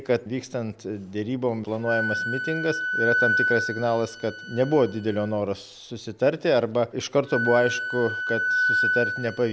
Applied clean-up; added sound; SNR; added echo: none; Wind instrument, woodwind instrument; 3 dB; none.